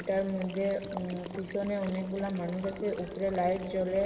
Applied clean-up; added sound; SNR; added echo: none; Water / Liquid; 13 dB; reverberation time 2.0 s.